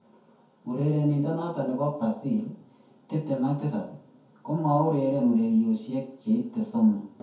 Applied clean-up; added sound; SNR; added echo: none; none; none; reverberation time 0.6 s.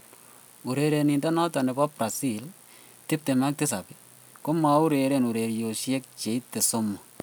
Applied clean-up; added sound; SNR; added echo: none; none; none; none.